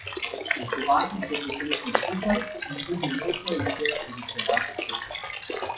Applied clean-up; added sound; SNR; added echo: classical method WPE with log-MMSE.